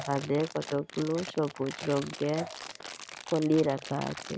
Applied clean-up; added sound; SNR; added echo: none; Crumpling, crinkling; 13 dB; none.